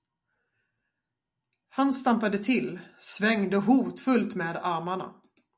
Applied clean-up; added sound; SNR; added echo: none; none; none; none.